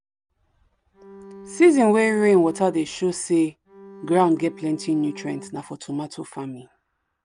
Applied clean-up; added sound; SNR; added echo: none; Bowed string instrument; 19 dB; none.